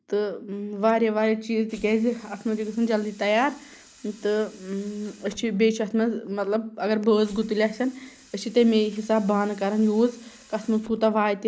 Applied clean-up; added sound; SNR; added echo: neural mask model Resemble Enhance denoiser.